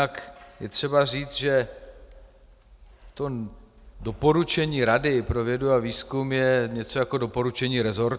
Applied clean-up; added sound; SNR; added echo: none; none; none; none.